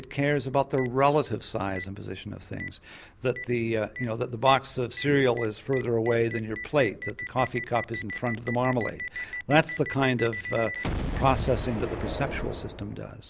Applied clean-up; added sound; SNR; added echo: none; Boom; 10 dB; none.